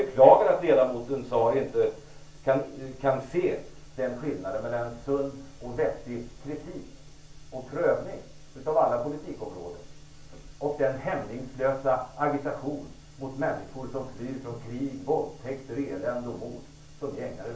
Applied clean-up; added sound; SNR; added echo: none; none; none; reverberation time 0.3 s.